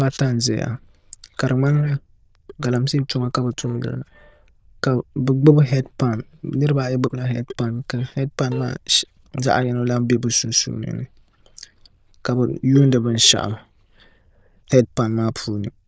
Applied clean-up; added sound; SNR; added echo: neural diffusion model UNIVERSE++.